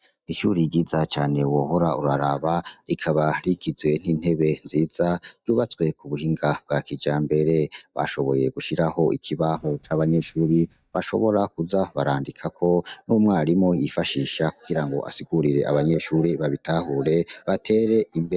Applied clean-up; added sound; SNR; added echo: neural mask model DeepFilterNet 3.